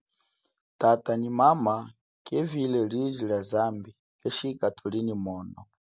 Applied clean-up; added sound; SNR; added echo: none; none; none; none.